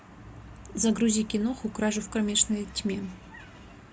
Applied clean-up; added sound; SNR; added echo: none; none; none; none.